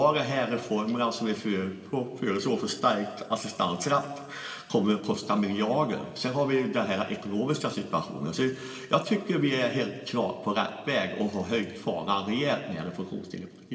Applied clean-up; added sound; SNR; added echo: none; none; none; reverberation time 2.1 s.